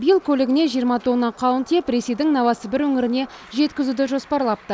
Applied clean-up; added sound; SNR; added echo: none; none; none; none.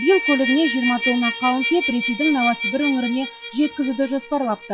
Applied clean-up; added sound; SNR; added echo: classical method log-MMSE.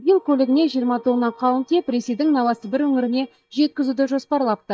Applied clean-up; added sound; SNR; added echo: neural mask model DeepFilterNet 3.